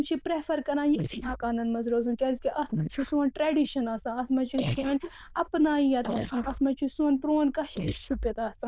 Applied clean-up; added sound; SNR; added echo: neural diffusion model UNIVERSE++.